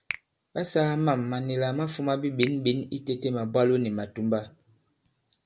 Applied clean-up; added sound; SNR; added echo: none; Finger snapping; 18 dB; none.